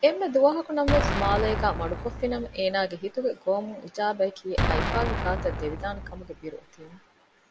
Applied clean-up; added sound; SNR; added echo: none; Explosion; 2 dB; none.